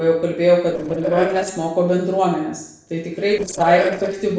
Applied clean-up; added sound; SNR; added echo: neural separator model SepFormer DNS4.